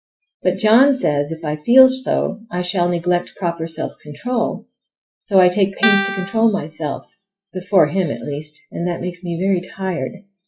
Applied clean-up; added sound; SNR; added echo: classical method log-MMSE.